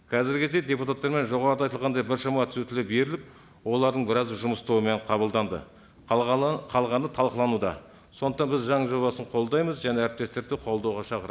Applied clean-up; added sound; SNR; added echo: none; none; none; none.